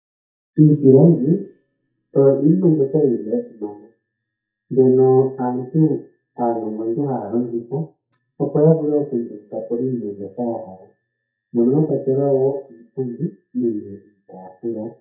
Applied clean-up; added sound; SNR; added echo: neural mask model DeepFilterNet 3.